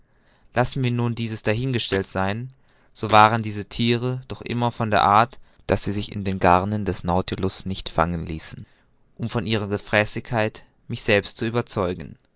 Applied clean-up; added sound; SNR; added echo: neural mask model Resemble Enhance denoiser.